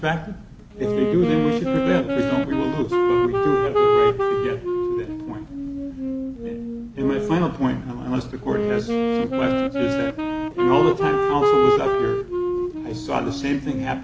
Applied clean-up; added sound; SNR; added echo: none; Wind instrument, woodwind instrument; -3 dB; none.